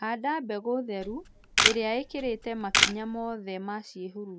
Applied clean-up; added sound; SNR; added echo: none; Camera; -4 dB; none.